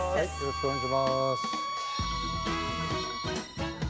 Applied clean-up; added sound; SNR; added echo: none; Bowed string instrument; 4 dB; none.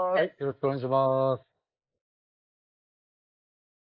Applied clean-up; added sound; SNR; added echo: neural mask model Resemble Enhance denoiser.